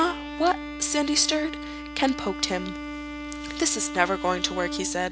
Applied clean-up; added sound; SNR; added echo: none; Bowed string instrument; 8 dB; none.